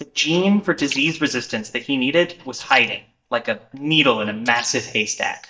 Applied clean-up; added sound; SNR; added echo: neural mask model DeepFilterNet 3.